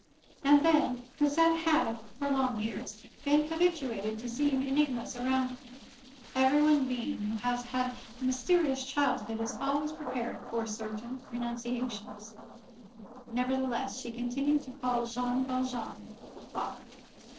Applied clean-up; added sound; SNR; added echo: neural separator model SepFormer DNS4.